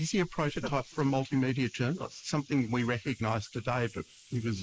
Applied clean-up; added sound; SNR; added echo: neural mask model Resemble Enhance denoiser.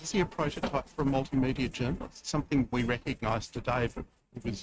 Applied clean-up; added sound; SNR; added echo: neural mask model RNNoise.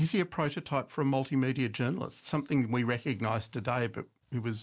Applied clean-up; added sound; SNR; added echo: none; none; none; none.